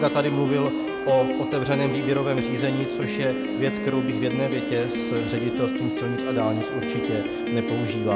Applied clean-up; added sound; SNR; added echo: none; Piano; 2 dB; none.